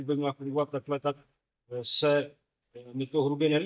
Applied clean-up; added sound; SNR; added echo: neural mask model DeepFilterNet 3.